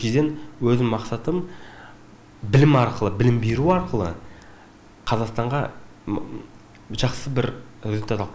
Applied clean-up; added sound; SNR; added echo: none; Thump, thud; 16 dB; none.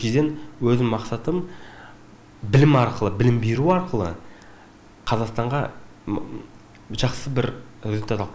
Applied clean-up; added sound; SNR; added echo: none; none; none; none.